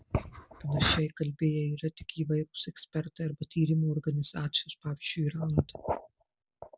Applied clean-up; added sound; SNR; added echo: none; none; none; none.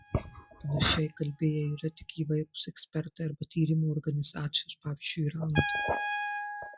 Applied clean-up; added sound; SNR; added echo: classical method log-MMSE.